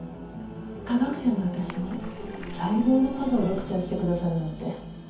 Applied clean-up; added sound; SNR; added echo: none; Splash, splatter; 14 dB; reverberation time 0.5 s.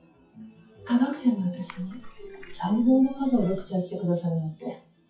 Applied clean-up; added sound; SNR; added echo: classical method WPE with log-MMSE.